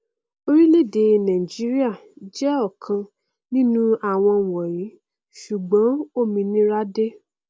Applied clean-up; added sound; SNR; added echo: none; none; none; none.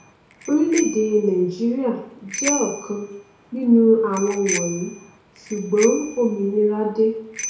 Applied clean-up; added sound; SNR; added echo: none; Bicycle bell; 12 dB; reverberation time 0.6 s.